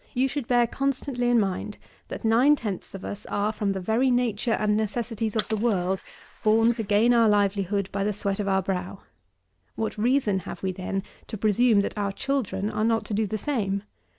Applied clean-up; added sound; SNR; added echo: neural mask model Resemble Enhance denoiser.